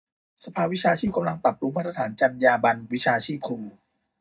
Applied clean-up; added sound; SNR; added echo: neural mask model DeepFilterNet 3.